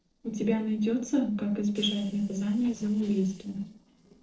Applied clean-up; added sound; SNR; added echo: neural separator model SepFormer DNS4.